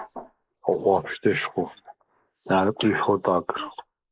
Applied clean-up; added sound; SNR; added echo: neural mask model Resemble Enhance denoiser.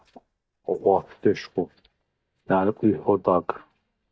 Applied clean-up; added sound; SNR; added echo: neural mask model DeepFilterNet 3.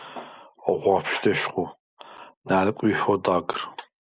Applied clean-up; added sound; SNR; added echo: none; none; none; none.